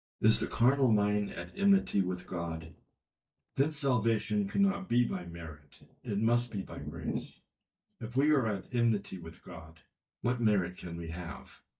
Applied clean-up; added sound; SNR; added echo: neural mask model DeepFilterNet 3.